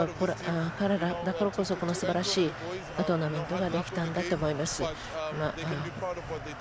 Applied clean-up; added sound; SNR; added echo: none; Crow; 15 dB; none.